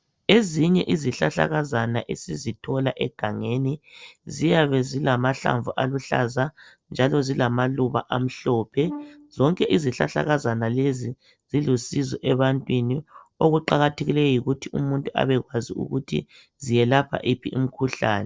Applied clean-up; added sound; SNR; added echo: neural separator model SepFormer DNS4.